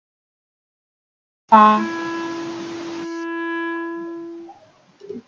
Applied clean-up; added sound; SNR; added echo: none; Wind instrument, woodwind instrument; 6 dB; none.